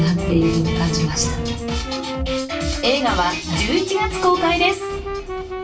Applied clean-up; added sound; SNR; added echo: none; Wind instrument, woodwind instrument; 8 dB; reverberation time 0.2 s.